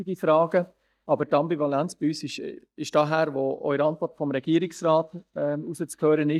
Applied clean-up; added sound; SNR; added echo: neural mask model DeepFilterNet 3.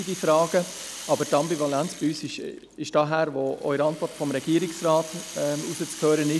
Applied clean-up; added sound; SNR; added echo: none; Rattle (instrument); 12 dB; none.